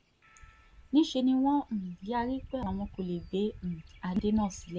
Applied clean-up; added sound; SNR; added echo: none; Bird vocalization, bird call, bird song; 18 dB; none.